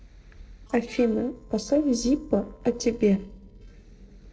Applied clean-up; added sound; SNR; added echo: neural separator model SepFormer DNS4.